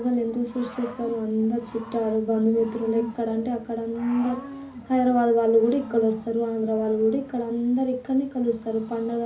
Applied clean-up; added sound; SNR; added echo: none; Cricket / Growling; 17 dB; reverberation time 0.5 s.